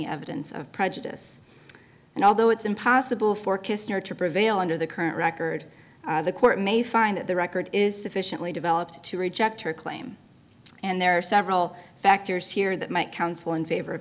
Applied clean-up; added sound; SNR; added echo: none; none; none; none.